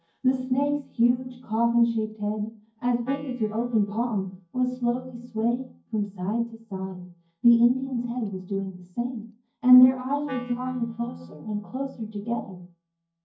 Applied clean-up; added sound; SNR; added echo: neural mask model DeepFilterNet 3.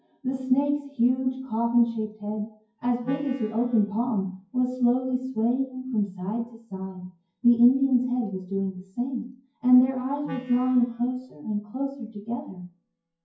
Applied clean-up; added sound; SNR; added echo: classical method WPE with log-MMSE.